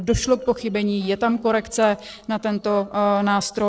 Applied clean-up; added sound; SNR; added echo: neural separator model SepFormer DNS4.